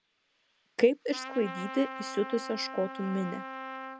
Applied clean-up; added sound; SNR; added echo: none; Trumpet; 10 dB; none.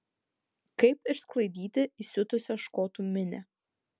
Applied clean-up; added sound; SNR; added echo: none; none; none; none.